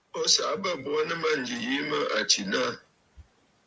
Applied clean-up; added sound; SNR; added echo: none; none; none; none.